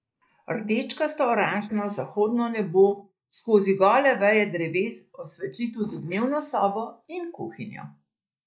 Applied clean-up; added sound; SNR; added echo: neural mask model Resemble Enhance denoiser.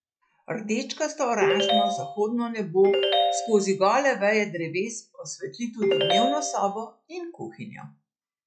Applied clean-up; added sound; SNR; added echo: classical method log-MMSE.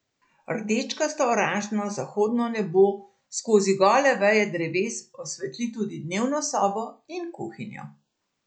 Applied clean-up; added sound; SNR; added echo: none; none; none; none.